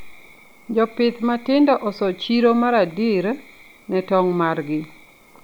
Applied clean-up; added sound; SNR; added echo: none; none; none; none.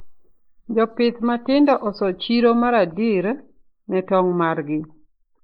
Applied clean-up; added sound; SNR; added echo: neural mask model Resemble Enhance denoiser.